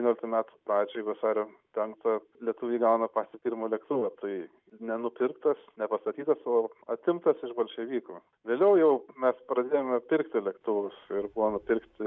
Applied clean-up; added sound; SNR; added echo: none; none; none; none.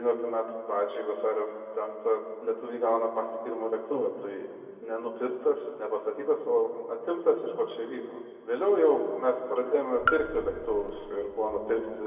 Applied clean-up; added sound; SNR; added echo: none; Raindrop / Drip; 5 dB; reverberation time 2.2 s.